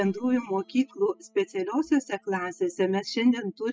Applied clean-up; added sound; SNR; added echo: classical method spectral subtraction.